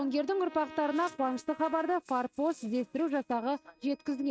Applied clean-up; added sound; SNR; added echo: neural mask model RNNoise.